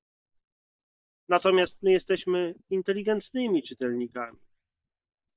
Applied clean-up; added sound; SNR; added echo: neural mask model DeepFilterNet 3.